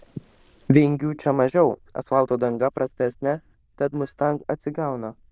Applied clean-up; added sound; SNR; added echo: neural diffusion model UNIVERSE++.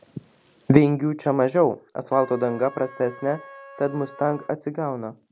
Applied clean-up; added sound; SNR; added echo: none; Trumpet; 20 dB; none.